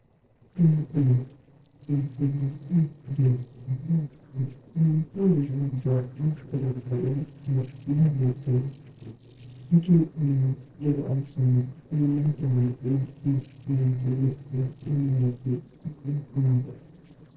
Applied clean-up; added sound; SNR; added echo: neural separator model SepFormer DNS4.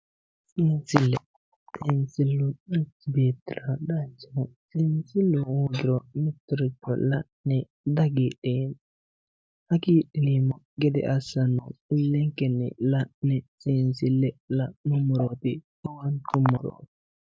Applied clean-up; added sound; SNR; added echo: none; none; none; none.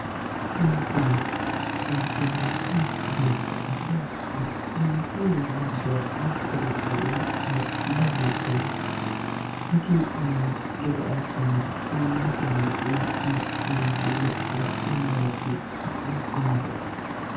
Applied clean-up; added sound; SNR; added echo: none; Motorcycle / Engine; 1 dB; reverberation time 0.3 s.